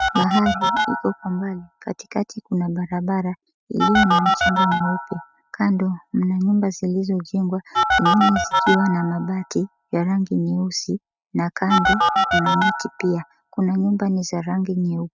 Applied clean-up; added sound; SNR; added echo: neural mask model RNNoise.